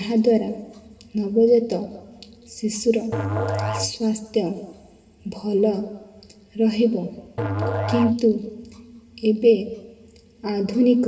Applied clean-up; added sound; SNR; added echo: none; Musical instrument; 6 dB; reverberation time 1.6 s.